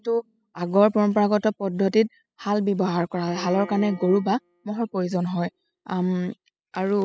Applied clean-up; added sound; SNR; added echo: classical method spectral subtraction.